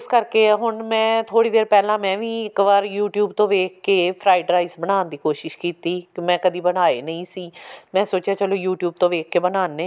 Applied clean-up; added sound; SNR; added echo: none; none; none; none.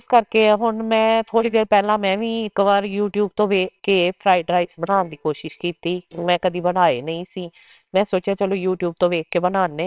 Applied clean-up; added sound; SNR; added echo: neural separator model SepFormer WHAMR!.